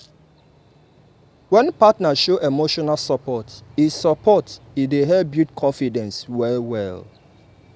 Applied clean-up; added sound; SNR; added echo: none; none; none; none.